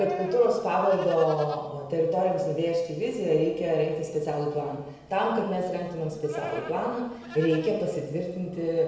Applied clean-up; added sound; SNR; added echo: none; Livestock, farm animals, working animals; 18 dB; reverberation time 1.0 s.